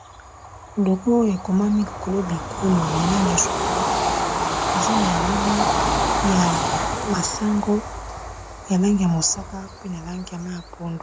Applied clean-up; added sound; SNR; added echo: none; Train / Bird vocalization, bird call, bird song; 2 dB; none.